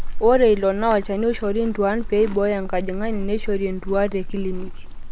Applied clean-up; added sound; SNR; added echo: none; Livestock, farm animals, working animals; 5 dB; none.